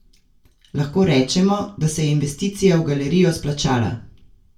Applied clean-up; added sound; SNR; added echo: none; none; none; reverberation time 0.3 s.